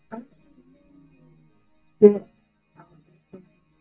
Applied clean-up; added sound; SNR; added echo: neural mask model DeepFilterNet 3.